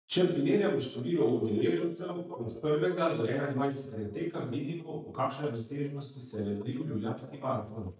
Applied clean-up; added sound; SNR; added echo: neural mask model DeepFilterNet 3.